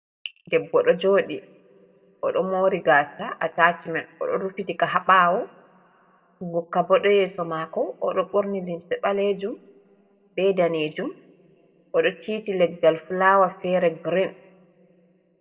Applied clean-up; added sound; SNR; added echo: none; none; none; reverberation time 0.8 s.